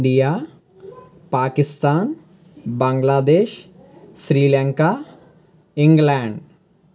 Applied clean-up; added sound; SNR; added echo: none; none; none; none.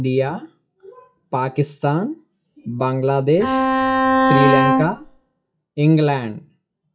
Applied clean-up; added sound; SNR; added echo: classical method log-MMSE.